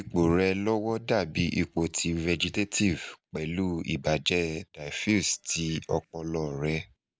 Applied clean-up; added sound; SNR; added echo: neural separator model SepFormer DNS4.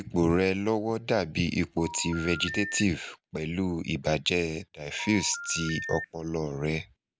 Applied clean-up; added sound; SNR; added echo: none; Telephone; 10 dB; none.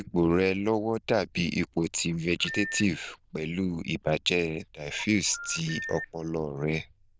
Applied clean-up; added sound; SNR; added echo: neural diffusion model UNIVERSE++.